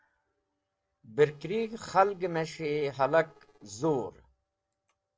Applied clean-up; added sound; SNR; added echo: neural separator model SepFormer DNS4.